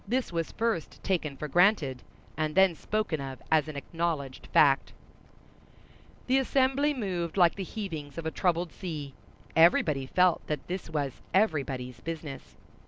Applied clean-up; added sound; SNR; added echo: none; none; none; none.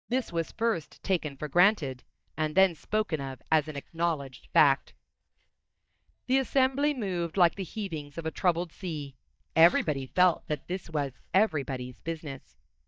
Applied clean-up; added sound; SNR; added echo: neural mask model DeepFilterNet 3.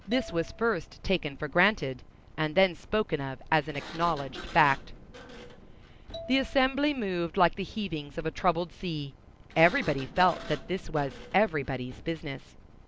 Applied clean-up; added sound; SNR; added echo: none; Marimba, xylophone + Sliding door; 18 dB; none.